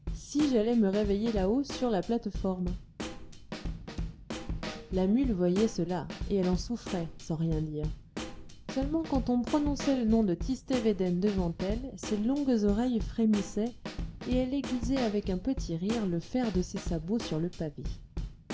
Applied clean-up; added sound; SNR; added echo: none; Snare drum / Drum kit; 8 dB; none.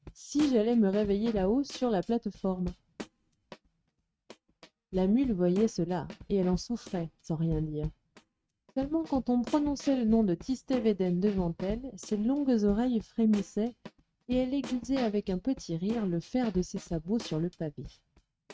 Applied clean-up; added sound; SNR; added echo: neural mask model RNNoise.